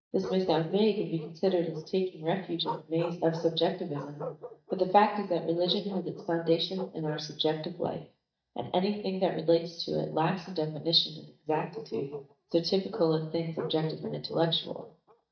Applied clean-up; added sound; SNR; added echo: neural mask model DeepFilterNet 3.